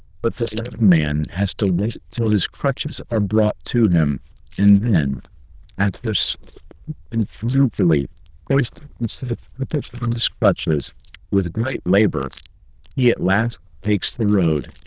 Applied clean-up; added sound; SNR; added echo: neural diffusion model UNIVERSE++.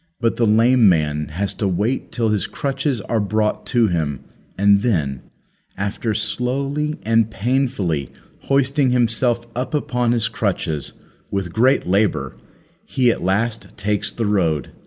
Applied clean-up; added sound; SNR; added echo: none; none; none; none.